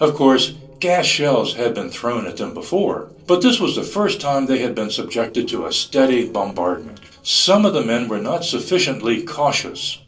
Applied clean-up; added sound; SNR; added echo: neural separator model SepFormer DNS4.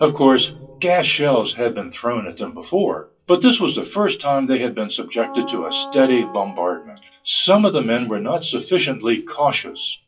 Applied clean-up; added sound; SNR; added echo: classical method WPE with log-MMSE.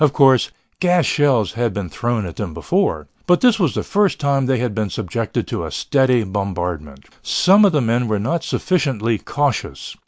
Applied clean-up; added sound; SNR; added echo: none; none; none; none.